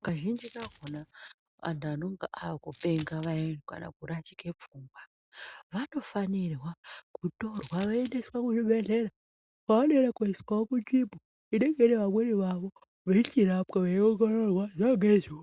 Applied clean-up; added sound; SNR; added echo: none; Coin (dropping); 15 dB; none.